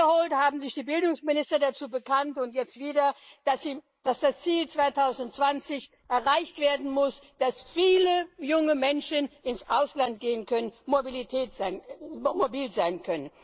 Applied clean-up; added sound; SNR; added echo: neural mask model Resemble Enhance denoiser.